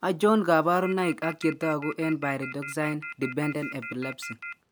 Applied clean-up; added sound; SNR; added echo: none; Telephone; 12 dB; none.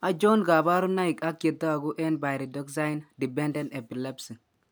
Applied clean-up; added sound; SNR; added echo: none; none; none; none.